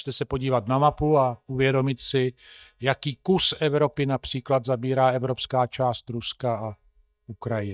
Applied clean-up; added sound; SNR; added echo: neural mask model DeepFilterNet 3.